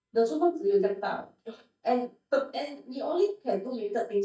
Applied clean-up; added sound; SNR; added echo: neural mask model DeepFilterNet 3.